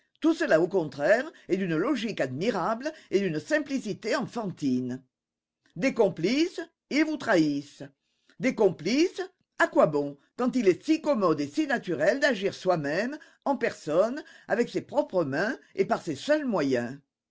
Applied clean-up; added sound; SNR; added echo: none; none; none; none.